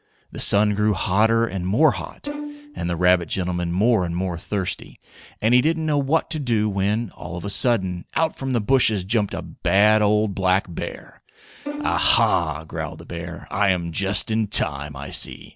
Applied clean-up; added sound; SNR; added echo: none; Bowed string instrument; 14 dB; none.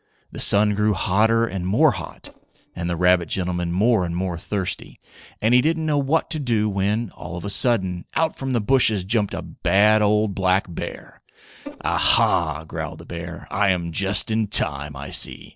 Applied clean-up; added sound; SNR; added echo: neural separator model SepFormer DNS4.